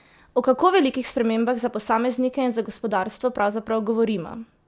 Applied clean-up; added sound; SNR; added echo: none; none; none; none.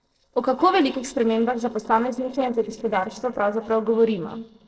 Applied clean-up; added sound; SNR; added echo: neural separator model SepFormer DNS4.